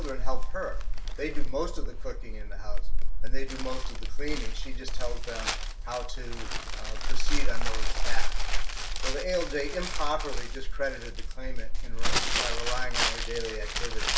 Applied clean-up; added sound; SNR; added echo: none; Crumpling, crinkling; 14 dB; reverberation time 0.2 s.